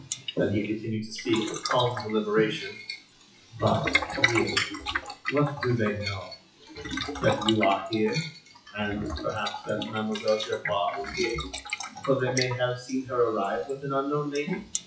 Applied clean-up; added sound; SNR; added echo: classical method WPE with log-MMSE.